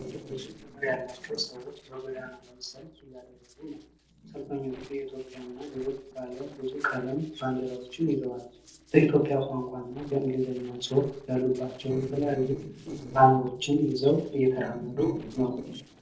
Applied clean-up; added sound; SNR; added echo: neural separator model SepFormer DNS4.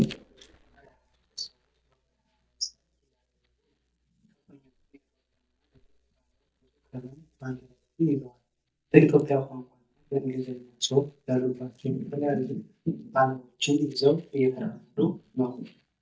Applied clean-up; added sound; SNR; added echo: neural mask model DeepFilterNet 3.